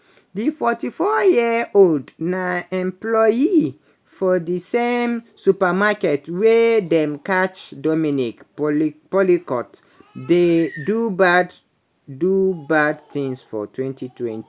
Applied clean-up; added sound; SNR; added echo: none; none; none; none.